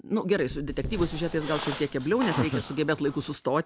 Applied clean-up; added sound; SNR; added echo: none; Knock / Wood + Squeak; 10 dB; none.